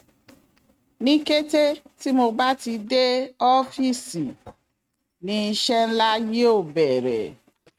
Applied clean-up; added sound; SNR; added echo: neural mask model RNNoise.